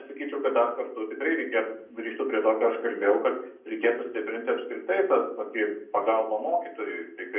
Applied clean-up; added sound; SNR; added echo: none; none; none; reverberation time 0.6 s.